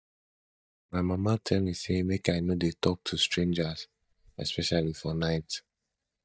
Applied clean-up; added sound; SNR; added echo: neural mask model DeepFilterNet 3.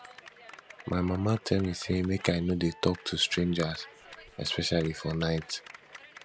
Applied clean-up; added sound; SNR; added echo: none; Clapping; 19 dB; none.